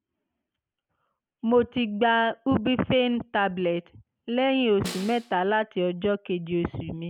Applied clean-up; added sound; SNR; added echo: none; Snare drum; 13 dB; none.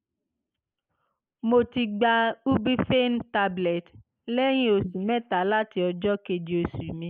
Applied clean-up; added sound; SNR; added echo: neural mask model Resemble Enhance denoiser.